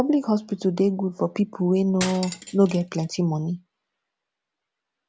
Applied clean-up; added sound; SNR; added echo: none; Cutlery, silverware; 12 dB; none.